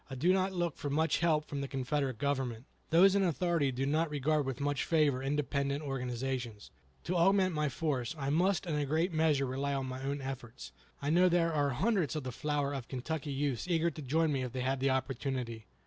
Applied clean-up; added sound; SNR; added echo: none; none; none; none.